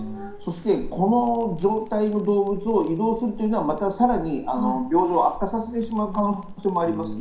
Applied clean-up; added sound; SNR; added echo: none; Crackle; 14 dB; reverberation time 0.5 s.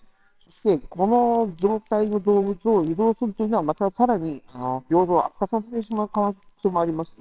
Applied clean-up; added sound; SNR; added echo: neural separator model SepFormer WHAMR!.